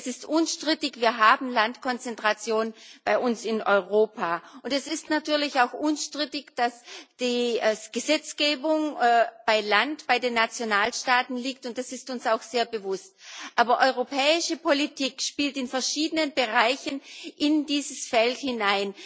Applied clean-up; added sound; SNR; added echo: none; none; none; none.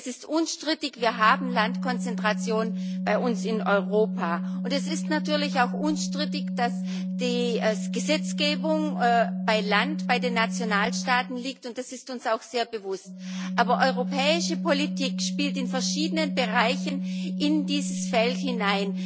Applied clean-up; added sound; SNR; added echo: none; Organ; 3 dB; none.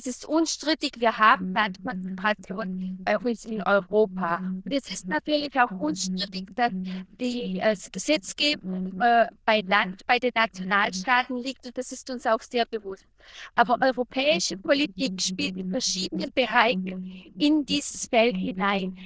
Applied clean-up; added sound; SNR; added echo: neural diffusion model UNIVERSE++.